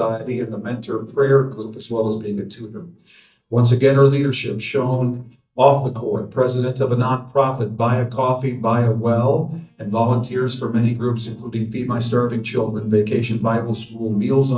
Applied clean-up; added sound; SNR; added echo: neural mask model DeepFilterNet 3.